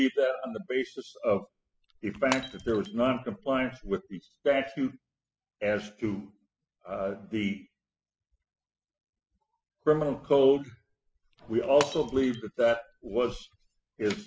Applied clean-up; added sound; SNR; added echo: classical method spectral subtraction.